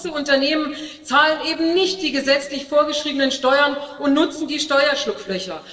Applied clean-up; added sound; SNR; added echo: neural separator model SepFormer DNS4.